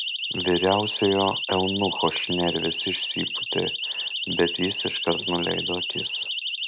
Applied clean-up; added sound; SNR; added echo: none; Siren; 2 dB; none.